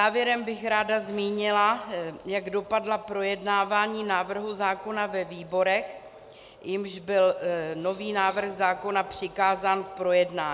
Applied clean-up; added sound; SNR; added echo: none; none; none; none.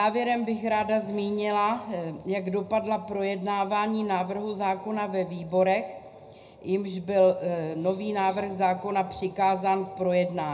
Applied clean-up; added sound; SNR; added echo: none; none; none; reverberation time 0.3 s.